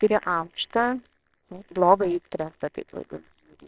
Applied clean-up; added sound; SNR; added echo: neural separator model SepFormer WHAMR!.